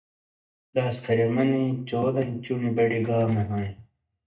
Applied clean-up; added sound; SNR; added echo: neural mask model DeepFilterNet 3.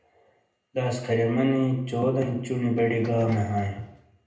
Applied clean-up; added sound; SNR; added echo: none; Subway, metro, underground; 19 dB; reverberation time 0.7 s.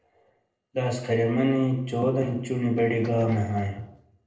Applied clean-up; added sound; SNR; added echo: neural separator model SepFormer DNS4.